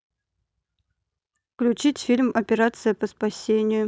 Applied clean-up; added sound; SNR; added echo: none; none; none; none.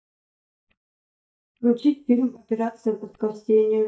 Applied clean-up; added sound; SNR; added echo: neural mask model DeepFilterNet 3.